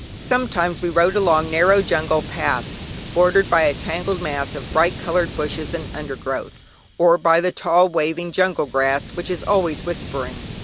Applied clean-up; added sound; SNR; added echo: none; Hiss; 13 dB; none.